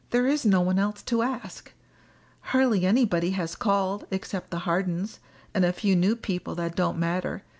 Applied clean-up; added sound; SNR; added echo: none; none; none; none.